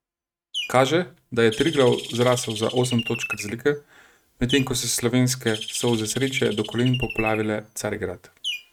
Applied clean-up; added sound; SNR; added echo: neural mask model RNNoise.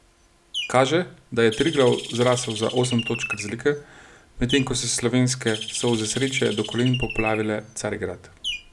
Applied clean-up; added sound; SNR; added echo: none; Bird; 11 dB; none.